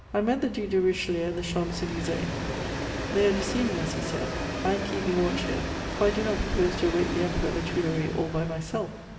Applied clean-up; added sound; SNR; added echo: none; Train; 4 dB; reverberation time 1.2 s.